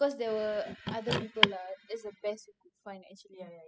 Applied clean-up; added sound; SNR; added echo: classical method spectral subtraction.